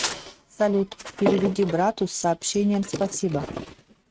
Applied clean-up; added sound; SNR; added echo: neural mask model RNNoise.